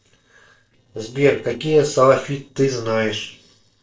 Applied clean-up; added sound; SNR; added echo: neural separator model SepFormer DNS4.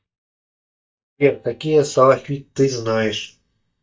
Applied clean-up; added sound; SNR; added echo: neural mask model DeepFilterNet 3.